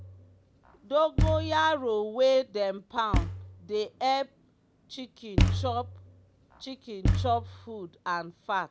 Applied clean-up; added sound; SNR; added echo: none; Thump, thud; 2 dB; none.